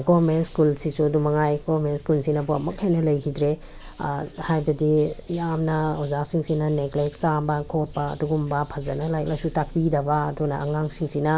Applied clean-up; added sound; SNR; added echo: none; none; none; none.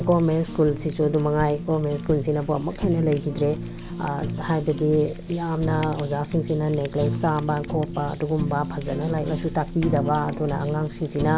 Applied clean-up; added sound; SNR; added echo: none; Fire; 7 dB; none.